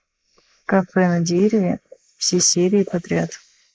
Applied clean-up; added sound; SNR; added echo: neural mask model Resemble Enhance denoiser.